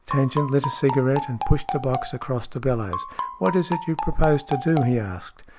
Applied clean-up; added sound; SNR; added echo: none; Marimba, xylophone; 8 dB; none.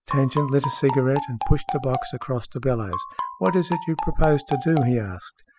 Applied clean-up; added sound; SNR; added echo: classical method spectral subtraction.